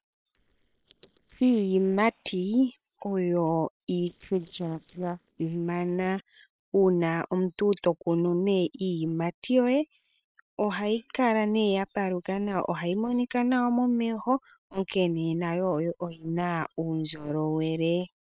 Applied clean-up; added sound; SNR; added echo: neural separator model SepFormer WHAM!.